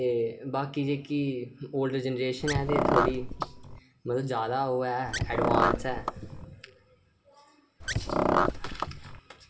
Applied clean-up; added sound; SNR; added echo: none; Car; -3 dB; reverberation time 1.7 s.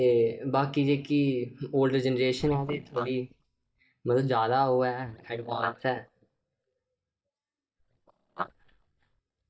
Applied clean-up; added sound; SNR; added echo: neural mask model DeepFilterNet 3.